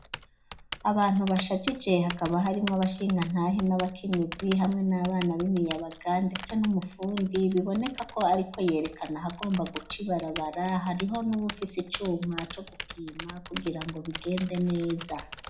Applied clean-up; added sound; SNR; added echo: none; Typing; 13 dB; reverberation time 0.3 s.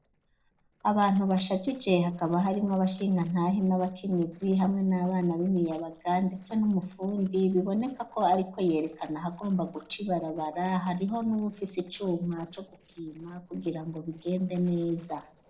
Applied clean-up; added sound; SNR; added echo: neural separator model SepFormer DNS4.